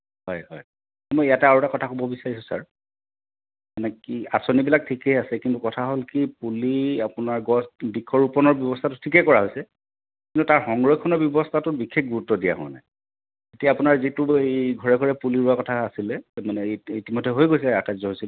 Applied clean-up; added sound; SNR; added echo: none; none; none; none.